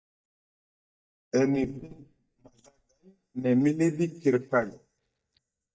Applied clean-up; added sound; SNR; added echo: neural mask model DeepFilterNet 3.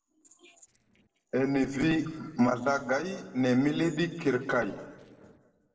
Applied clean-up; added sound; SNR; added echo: neural separator model SepFormer DNS4.